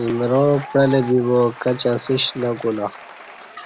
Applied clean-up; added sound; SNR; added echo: none; Applause / Crowd / Cheering; 17 dB; none.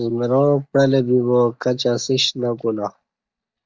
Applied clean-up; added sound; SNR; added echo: neural mask model DeepFilterNet 3.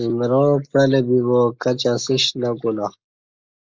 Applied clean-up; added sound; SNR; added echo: neural mask model Resemble Enhance denoiser.